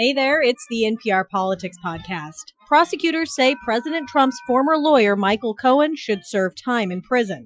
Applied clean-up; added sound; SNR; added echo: classical method Wiener filter.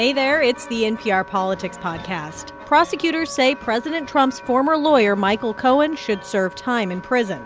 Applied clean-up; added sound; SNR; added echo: none; Wind instrument, woodwind instrument; 19 dB; none.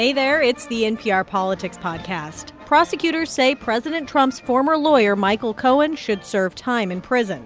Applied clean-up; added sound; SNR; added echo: none; none; none; none.